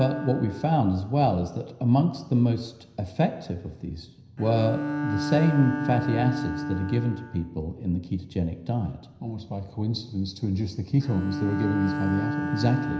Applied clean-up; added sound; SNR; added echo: none; Bowed string instrument; 8 dB; reverberation time 0.9 s.